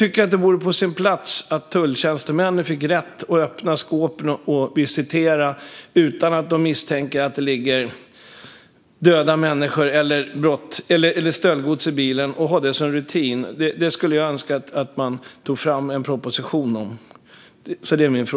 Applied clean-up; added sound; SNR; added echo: none; none; none; none.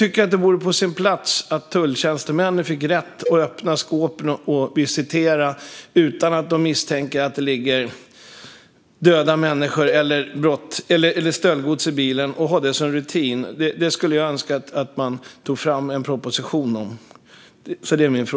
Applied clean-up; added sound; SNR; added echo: none; Cowbell; 11 dB; none.